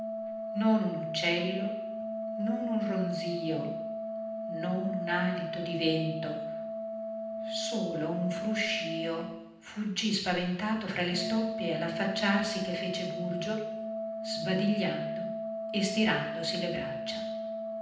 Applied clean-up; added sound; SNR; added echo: none; Organ; 3 dB; reverberation time 0.9 s.